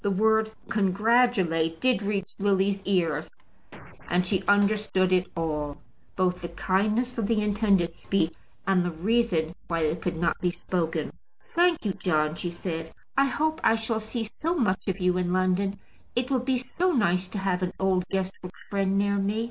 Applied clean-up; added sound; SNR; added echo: none; Scratching (performance technique); 19 dB; none.